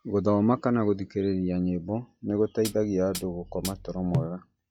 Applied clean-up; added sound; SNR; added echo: classical method log-MMSE.